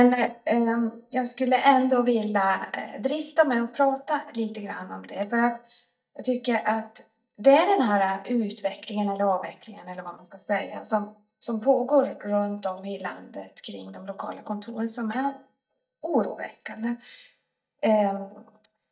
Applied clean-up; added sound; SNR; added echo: neural mask model DeepFilterNet 3.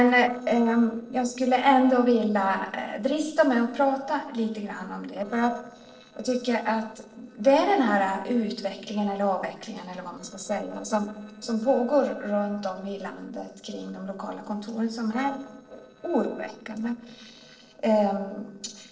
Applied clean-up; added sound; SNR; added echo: neural separator model SepFormer DNS4.